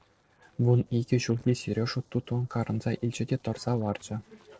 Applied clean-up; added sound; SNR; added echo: neural separator model SepFormer DNS4.